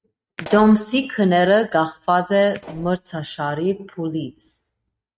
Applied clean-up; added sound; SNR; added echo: neural mask model RNNoise.